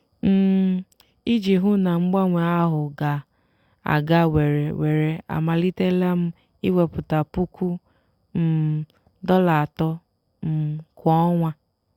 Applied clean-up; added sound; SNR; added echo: none; none; none; none.